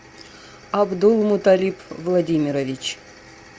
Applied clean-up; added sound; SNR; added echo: none; none; none; none.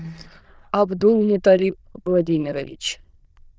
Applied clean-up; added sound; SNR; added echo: neural diffusion model UNIVERSE++.